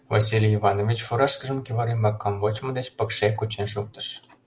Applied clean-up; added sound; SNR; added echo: none; none; none; none.